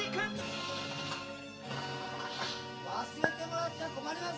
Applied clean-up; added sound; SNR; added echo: none; Chink, clink; -1 dB; reverberation time 0.3 s.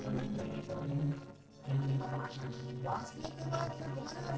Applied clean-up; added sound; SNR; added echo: neural separator model SepFormer DNS4.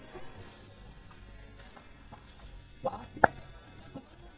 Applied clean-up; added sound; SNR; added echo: neural mask model DeepFilterNet 3.